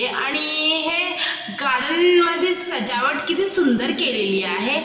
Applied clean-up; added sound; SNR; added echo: none; none; none; reverberation time 2.3 s.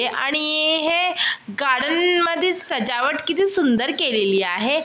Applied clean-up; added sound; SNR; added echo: none; none; none; none.